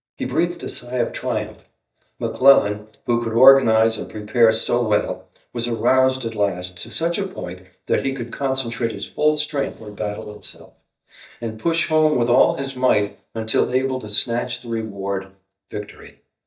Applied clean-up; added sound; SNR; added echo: neural mask model DeepFilterNet 3.